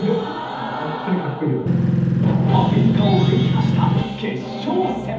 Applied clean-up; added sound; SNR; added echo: none; Engine; -5 dB; reverberation time 1.3 s.